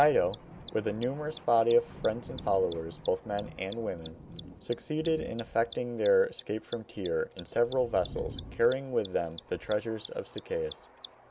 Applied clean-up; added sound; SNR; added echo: none; Thunder + Mechanisms; 16 dB; none.